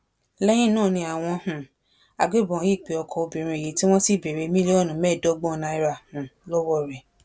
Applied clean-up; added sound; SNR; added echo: none; none; none; none.